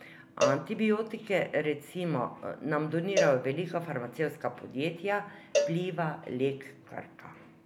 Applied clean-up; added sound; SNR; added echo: none; Cowbell; 4 dB; none.